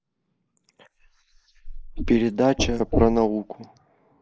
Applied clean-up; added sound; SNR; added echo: neural mask model Resemble Enhance denoiser.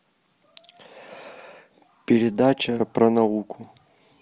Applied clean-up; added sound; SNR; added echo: none; none; none; none.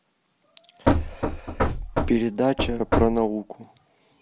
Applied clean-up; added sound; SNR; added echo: none; Knock / Wood; -2 dB; none.